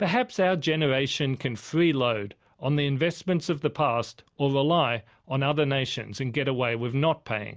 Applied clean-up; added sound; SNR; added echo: none; none; none; none.